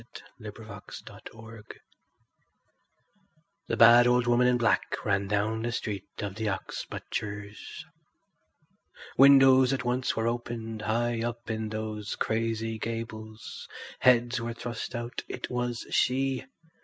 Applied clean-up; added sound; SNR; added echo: none; none; none; none.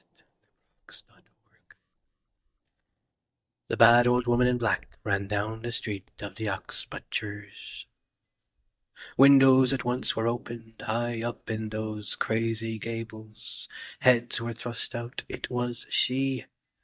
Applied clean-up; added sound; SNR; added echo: neural mask model DeepFilterNet 3.